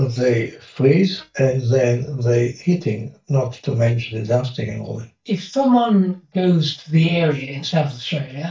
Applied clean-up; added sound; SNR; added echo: neural mask model DeepFilterNet 3.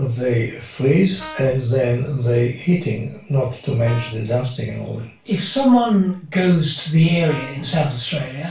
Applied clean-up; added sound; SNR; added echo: none; Brass instrument; 19 dB; reverberation time 0.3 s.